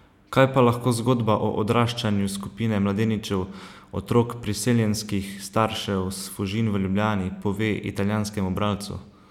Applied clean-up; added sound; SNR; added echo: none; none; none; none.